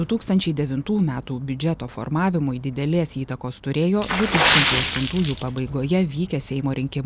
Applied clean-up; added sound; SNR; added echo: none; Water / Splash, splatter; 4 dB; none.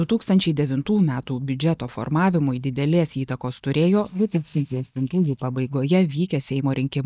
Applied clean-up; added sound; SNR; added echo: neural mask model DeepFilterNet 3.